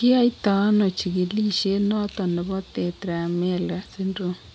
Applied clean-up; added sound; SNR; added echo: none; none; none; none.